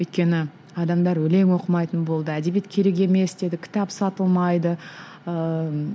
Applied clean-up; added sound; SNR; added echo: none; none; none; none.